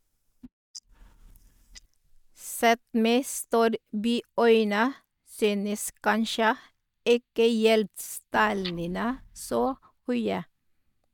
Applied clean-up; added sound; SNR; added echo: neural mask model DeepFilterNet 3.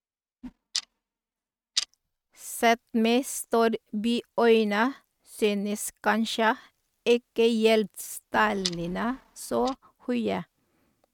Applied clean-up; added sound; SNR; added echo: neural mask model RNNoise.